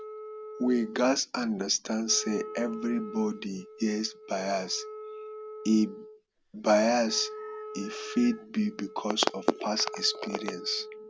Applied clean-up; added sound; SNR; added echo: none; Wind instrument, woodwind instrument; 13 dB; none.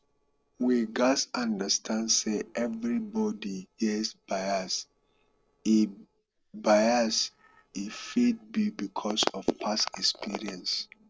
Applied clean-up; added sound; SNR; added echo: neural separator model SepFormer DNS4.